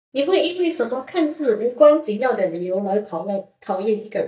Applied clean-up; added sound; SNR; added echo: neural mask model DeepFilterNet 3.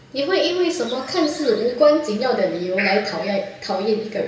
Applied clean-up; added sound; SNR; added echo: none; Bird; 14 dB; reverberation time 0.8 s.